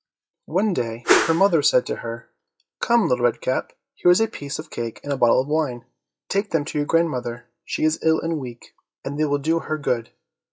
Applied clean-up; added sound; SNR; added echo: classical method log-MMSE.